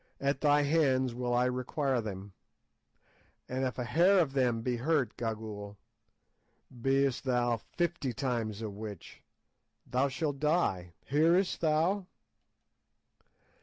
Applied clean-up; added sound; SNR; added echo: none; none; none; none.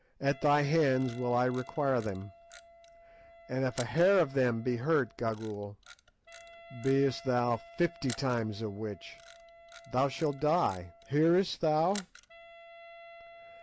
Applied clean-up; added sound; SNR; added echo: none; Wind instrument, woodwind instrument + Camera; 20 dB; none.